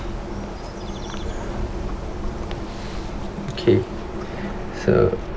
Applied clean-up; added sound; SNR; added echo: none; Bird; 4 dB; none.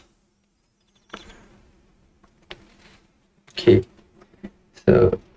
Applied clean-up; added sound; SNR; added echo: neural mask model RNNoise.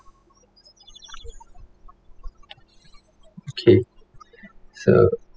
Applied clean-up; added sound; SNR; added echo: classical method spectral subtraction.